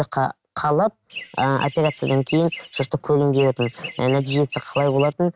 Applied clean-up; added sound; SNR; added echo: neural mask model RNNoise.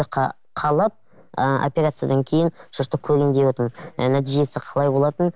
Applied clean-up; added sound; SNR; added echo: none; none; none; none.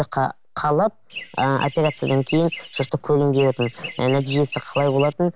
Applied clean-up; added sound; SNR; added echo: none; Chirp, tweet; 13 dB; none.